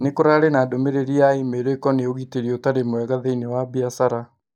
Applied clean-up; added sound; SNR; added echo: neural mask model DeepFilterNet 3.